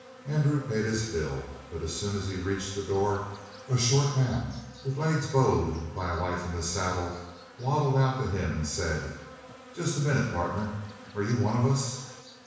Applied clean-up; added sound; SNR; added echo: none; Insect; 20 dB; reverberation time 1.1 s.